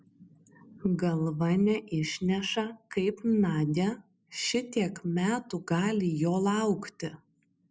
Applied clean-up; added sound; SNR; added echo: none; none; none; none.